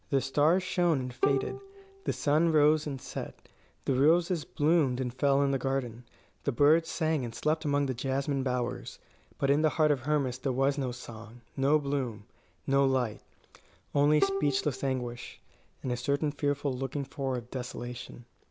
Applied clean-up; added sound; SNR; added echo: none; Bowed string instrument; 8 dB; none.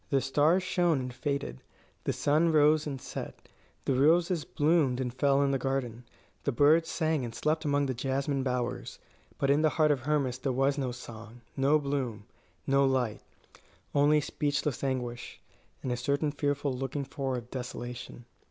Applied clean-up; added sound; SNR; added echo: none; none; none; none.